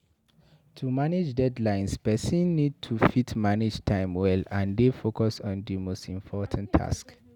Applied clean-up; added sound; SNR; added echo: none; none; none; none.